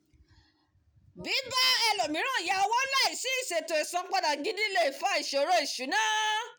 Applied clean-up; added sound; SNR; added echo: none; none; none; none.